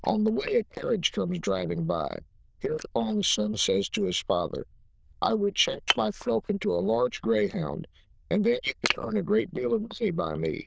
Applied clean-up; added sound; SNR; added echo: neural diffusion model UNIVERSE++.